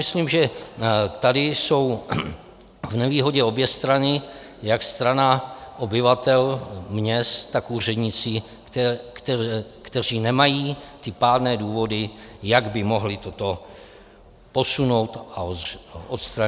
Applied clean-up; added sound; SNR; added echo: none; none; none; none.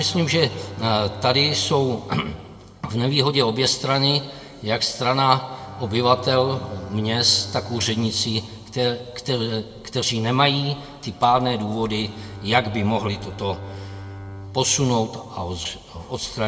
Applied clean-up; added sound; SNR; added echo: none; Bowed string instrument; 16 dB; reverberation time 1.0 s.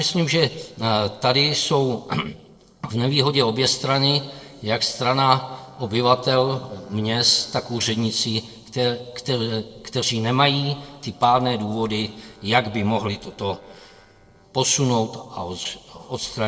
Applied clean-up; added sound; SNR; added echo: neural separator model SepFormer DNS4.